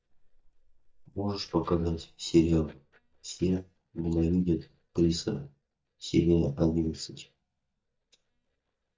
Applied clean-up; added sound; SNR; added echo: neural mask model DeepFilterNet 3.